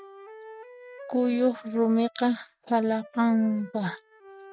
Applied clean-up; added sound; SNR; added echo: neural mask model RNNoise.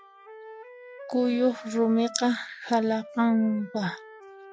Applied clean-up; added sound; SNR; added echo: classical method log-MMSE.